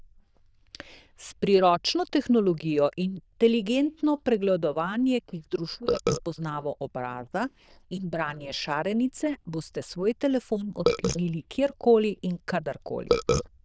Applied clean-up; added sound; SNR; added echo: neural diffusion model UNIVERSE++.